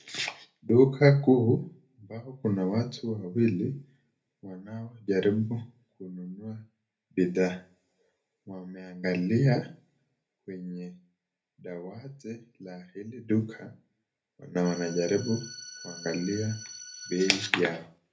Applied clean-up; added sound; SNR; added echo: none; Organ; 14 dB; reverberation time 0.3 s.